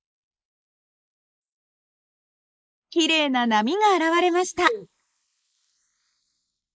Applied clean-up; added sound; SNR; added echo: neural mask model Resemble Enhance denoiser.